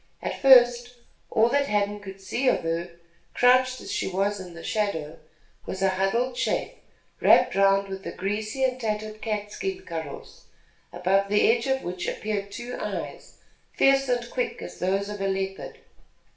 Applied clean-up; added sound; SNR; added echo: none; none; none; reverberation time 0.5 s.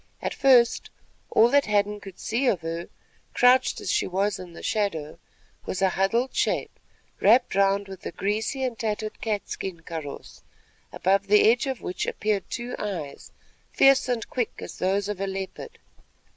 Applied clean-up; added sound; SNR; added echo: none; none; none; none.